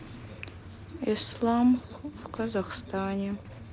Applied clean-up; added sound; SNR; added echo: none; Idling / Engine starting / Motorcycle / Accelerating, revving, vroom; 15 dB; none.